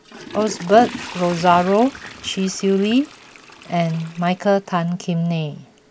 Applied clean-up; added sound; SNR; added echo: none; Toilet flush / Water; 16 dB; none.